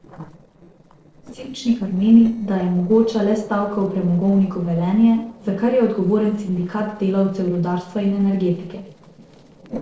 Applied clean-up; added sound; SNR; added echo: neural separator model SepFormer DNS4.